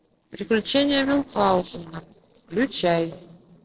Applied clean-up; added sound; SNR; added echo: neural separator model SepFormer DNS4.